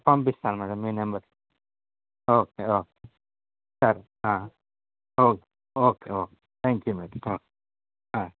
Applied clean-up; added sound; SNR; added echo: none; none; none; none.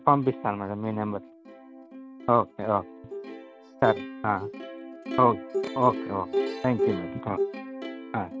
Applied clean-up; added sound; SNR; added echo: none; Plucked string instrument; 6 dB; none.